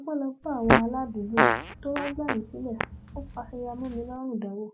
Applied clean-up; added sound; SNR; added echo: none; Fart; -3 dB; none.